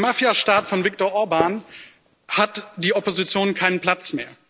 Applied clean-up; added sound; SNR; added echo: none; Fireworks; 16 dB; none.